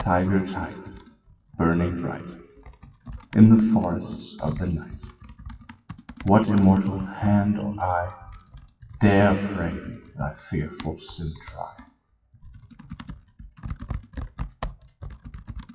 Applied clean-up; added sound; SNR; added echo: classical method WPE with log-MMSE.